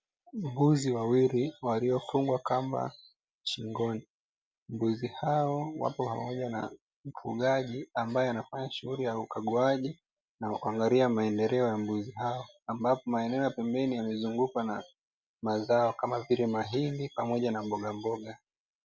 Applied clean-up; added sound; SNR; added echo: none; none; none; none.